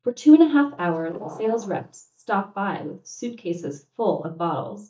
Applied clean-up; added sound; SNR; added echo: neural mask model DeepFilterNet 3.